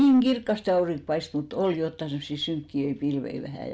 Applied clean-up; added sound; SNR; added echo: none; none; none; none.